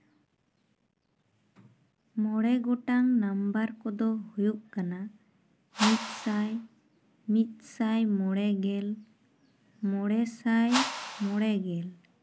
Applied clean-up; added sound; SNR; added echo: none; Whoosh, swoosh, swish; 5 dB; none.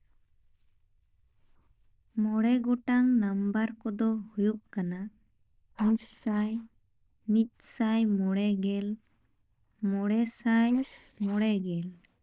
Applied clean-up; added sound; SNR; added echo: neural diffusion model UNIVERSE++.